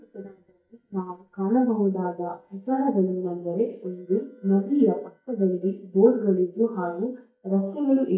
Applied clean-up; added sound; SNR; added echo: neural mask model DeepFilterNet 3.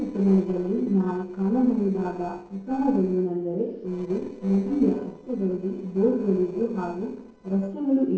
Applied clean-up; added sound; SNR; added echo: neural separator model SepFormer DNS4.